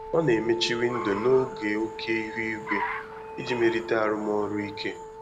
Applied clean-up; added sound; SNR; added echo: none; Car + Wind instrument, woodwind instrument; 9 dB; none.